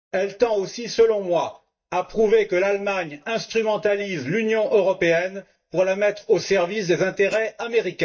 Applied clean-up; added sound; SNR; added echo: neural mask model DeepFilterNet 3.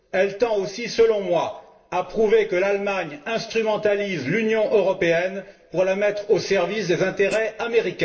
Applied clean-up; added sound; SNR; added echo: neural separator model SepFormer DNS4.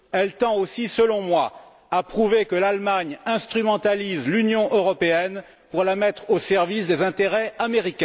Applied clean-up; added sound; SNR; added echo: none; none; none; none.